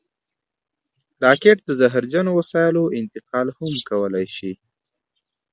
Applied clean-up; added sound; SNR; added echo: none; none; none; none.